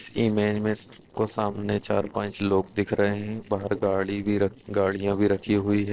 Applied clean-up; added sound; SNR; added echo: neural separator model SepFormer DNS4.